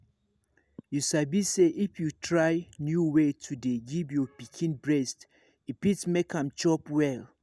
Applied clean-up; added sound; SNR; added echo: none; none; none; none.